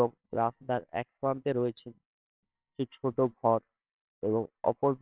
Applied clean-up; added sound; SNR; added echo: neural separator model SepFormer WHAMR!.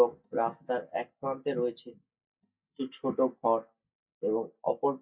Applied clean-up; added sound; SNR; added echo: neural mask model DeepFilterNet 3.